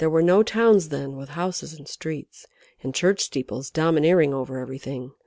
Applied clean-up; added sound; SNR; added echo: none; none; none; none.